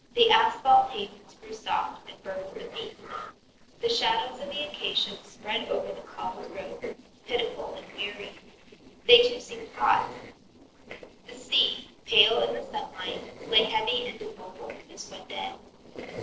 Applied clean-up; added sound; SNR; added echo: neural separator model SepFormer DNS4.